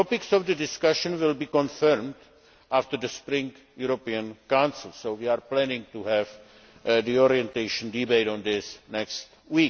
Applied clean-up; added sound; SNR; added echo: none; none; none; none.